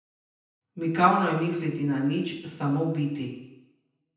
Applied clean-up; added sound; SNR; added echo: none; none; none; reverberation time 0.9 s.